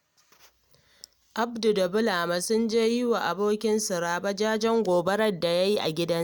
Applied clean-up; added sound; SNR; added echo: none; none; none; none.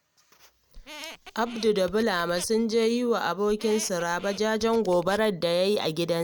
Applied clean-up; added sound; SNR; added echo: none; Squeak; 18 dB; none.